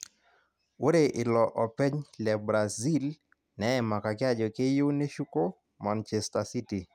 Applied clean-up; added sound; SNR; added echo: none; none; none; none.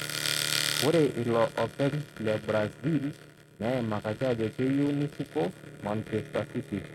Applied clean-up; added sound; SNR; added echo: neural mask model RNNoise.